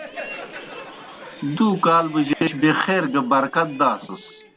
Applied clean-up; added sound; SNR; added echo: none; Crowd; 17 dB; none.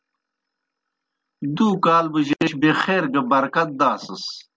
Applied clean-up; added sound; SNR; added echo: none; none; none; none.